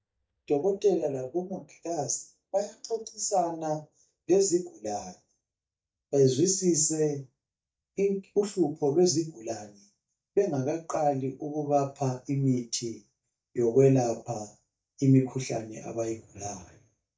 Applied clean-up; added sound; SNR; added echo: neural mask model DeepFilterNet 3.